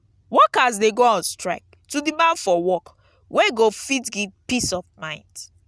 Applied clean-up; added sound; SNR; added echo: none; none; none; none.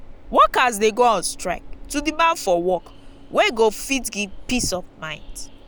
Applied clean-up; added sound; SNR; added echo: none; Train; 14 dB; none.